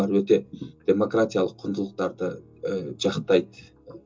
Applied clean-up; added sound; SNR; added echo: none; none; none; reverberation time 0.2 s.